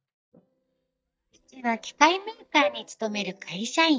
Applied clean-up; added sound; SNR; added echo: neural mask model DeepFilterNet 3.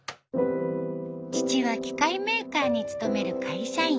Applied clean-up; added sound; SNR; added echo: none; none; none; none.